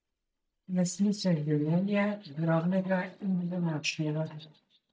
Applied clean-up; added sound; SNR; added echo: neural mask model DeepFilterNet 3.